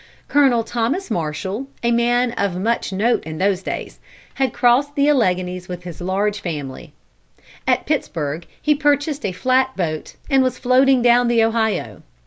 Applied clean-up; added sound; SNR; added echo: none; none; none; none.